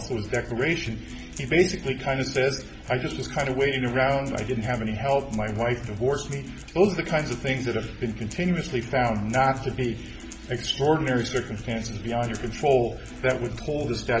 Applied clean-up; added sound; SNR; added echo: none; Acoustic guitar; 16 dB; none.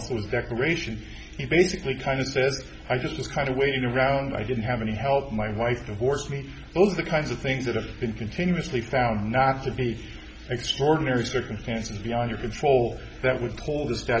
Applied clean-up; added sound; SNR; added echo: none; none; none; none.